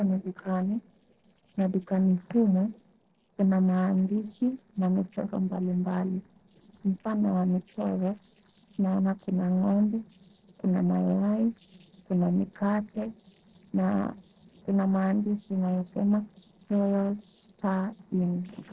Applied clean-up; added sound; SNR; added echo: neural separator model SepFormer DNS4.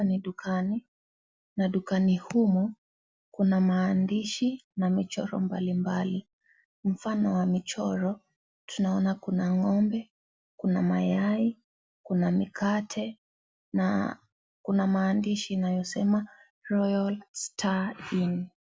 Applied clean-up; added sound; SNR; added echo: none; none; none; none.